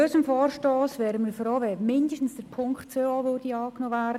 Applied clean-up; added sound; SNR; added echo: none; none; none; none.